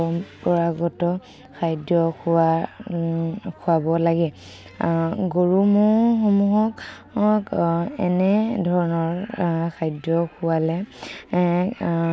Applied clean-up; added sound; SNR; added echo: none; none; none; none.